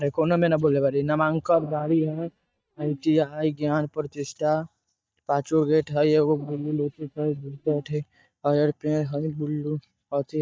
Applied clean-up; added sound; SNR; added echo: neural mask model DeepFilterNet 3.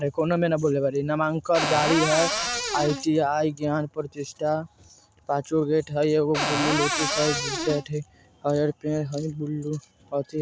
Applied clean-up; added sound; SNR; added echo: none; Cupboard open or close; 1 dB; none.